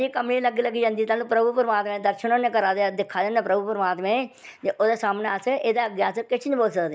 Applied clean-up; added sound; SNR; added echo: none; none; none; none.